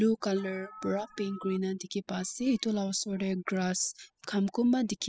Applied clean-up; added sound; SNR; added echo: classical method spectral subtraction.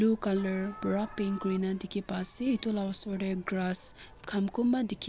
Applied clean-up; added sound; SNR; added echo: none; Alarm; 15 dB; none.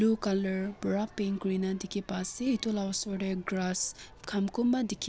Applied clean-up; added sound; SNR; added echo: none; none; none; none.